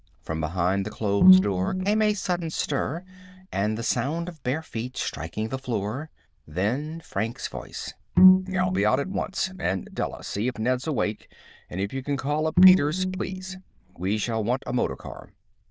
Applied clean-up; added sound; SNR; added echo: neural diffusion model UNIVERSE++.